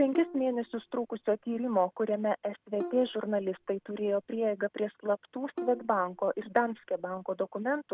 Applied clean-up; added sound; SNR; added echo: none; Bowed string instrument; 14 dB; none.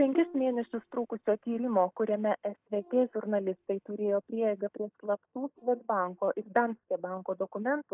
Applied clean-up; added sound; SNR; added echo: neural mask model DeepFilterNet 3.